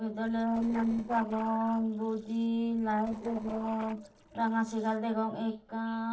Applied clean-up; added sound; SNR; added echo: neural separator model SepFormer DNS4.